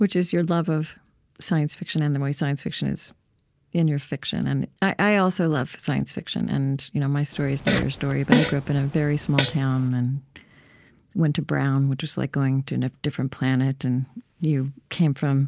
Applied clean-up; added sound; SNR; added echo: none; Fart; 2 dB; none.